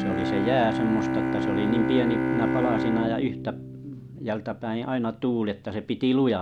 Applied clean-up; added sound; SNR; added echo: none; Bowed string instrument; 1 dB; none.